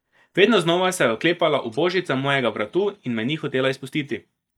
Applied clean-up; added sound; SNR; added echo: neural mask model DeepFilterNet 3.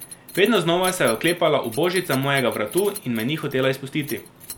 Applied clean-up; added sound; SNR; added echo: none; Keys jangling; 16 dB; none.